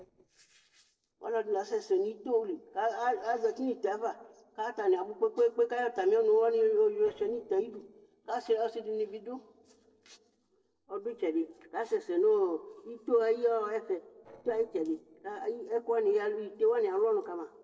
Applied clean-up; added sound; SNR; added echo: neural separator model SepFormer DNS4.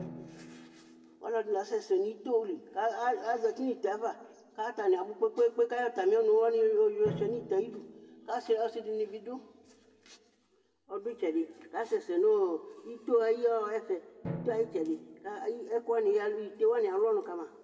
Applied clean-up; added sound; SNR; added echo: none; Drum; 19 dB; reverberation time 1.3 s.